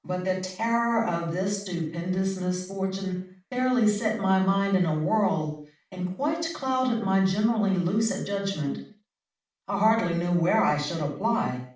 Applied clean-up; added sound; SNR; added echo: none; none; none; reverberation time 0.5 s.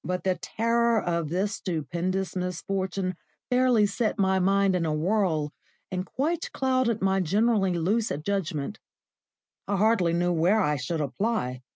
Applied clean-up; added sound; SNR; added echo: none; none; none; none.